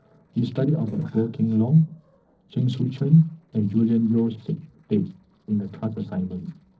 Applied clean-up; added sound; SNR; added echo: neural separator model SepFormer DNS4.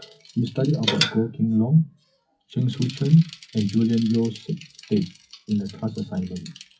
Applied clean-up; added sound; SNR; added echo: classical method WPE with log-MMSE.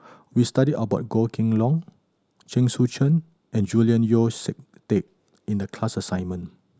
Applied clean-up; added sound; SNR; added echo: none; none; none; none.